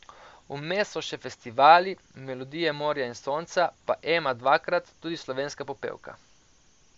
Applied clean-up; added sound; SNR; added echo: none; none; none; none.